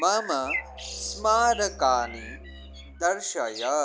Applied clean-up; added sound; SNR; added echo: none; Musical instrument + Bird; 12 dB; none.